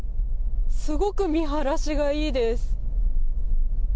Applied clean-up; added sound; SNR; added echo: none; none; none; none.